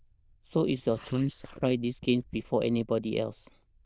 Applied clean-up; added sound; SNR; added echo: neural diffusion model UNIVERSE++.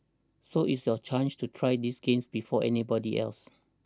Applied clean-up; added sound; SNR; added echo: none; none; none; none.